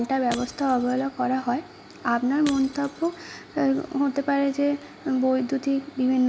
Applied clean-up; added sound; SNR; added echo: none; Shatter / Crushing; 19 dB; none.